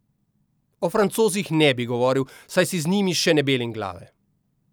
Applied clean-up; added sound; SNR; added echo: none; none; none; none.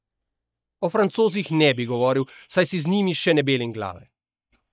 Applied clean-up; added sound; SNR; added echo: neural mask model DeepFilterNet 3.